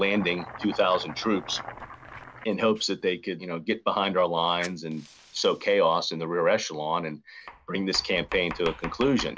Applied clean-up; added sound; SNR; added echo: none; Domestic sounds, home sounds; 16 dB; none.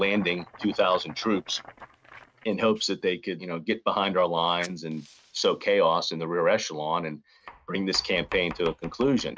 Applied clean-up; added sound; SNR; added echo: neural mask model RNNoise.